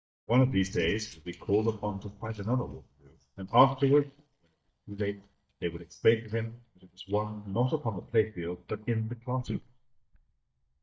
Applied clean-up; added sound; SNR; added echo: neural mask model DeepFilterNet 3.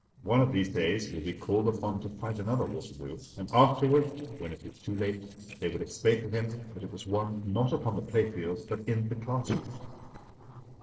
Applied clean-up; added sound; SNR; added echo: neural separator model SepFormer DNS4.